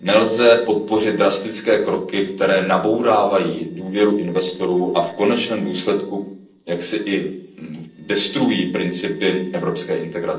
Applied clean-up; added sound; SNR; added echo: neural separator model SepFormer DNS4.